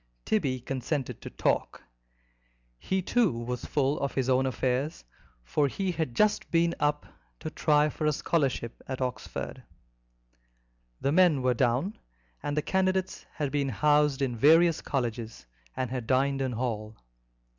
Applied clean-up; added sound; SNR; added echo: none; none; none; none.